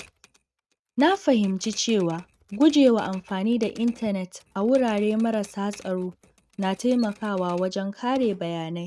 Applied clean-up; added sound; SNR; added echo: neural mask model RNNoise.